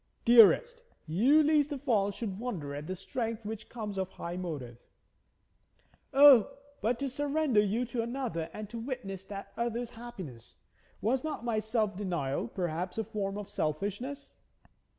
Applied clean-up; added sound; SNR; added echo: none; none; none; none.